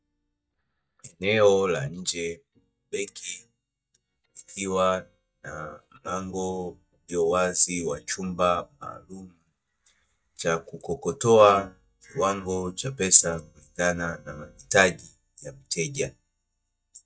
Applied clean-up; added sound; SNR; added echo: neural mask model DeepFilterNet 3.